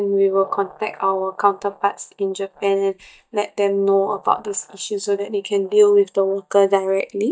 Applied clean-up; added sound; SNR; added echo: neural mask model DeepFilterNet 3.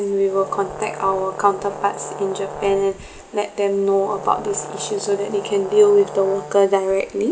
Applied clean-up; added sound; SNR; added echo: none; Brass instrument; 14 dB; none.